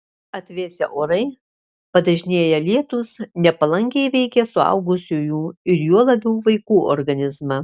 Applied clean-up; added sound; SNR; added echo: none; none; none; none.